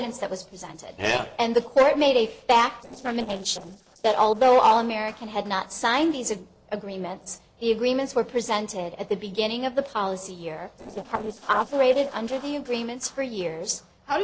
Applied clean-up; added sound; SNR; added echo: neural separator model SepFormer DNS4.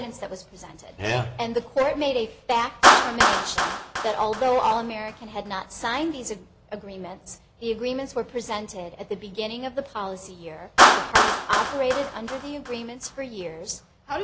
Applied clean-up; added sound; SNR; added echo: none; Clapping; -2 dB; none.